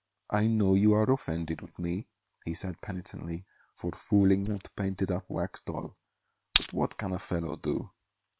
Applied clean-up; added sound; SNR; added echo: neural separator model SepFormer WHAM!.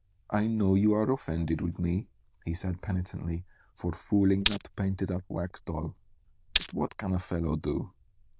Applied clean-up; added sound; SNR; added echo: neural diffusion model UNIVERSE++.